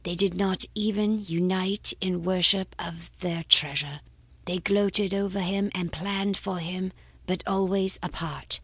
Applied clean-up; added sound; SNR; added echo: none; none; none; none.